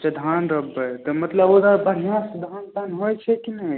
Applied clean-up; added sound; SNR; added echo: none; none; none; none.